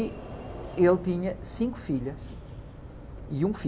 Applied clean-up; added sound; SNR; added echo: none; Sliding door; 11 dB; none.